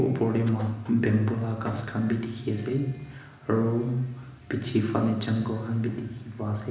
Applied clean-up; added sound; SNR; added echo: none; Thump, thud; 18 dB; reverberation time 1.0 s.